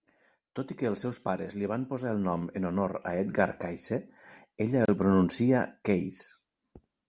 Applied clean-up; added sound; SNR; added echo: none; none; none; none.